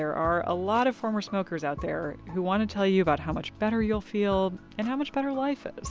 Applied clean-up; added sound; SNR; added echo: none; none; none; none.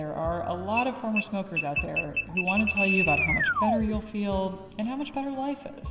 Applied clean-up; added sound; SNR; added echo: none; Alarm; -1 dB; reverberation time 2.0 s.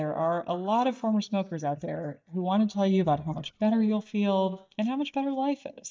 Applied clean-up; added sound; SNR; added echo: neural mask model DeepFilterNet 3.